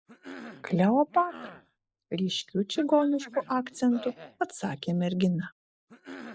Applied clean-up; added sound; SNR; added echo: neural mask model Resemble Enhance denoiser.